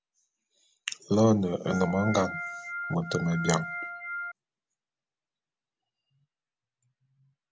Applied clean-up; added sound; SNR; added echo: none; Organ; 6 dB; none.